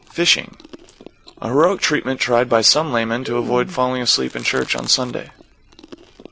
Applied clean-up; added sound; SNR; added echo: none; Chewing, mastication; 19 dB; none.